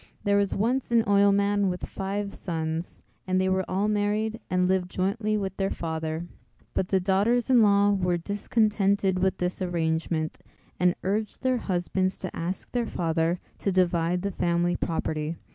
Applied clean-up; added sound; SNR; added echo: none; none; none; none.